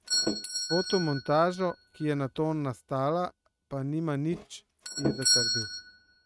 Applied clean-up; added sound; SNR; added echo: neural mask model RNNoise.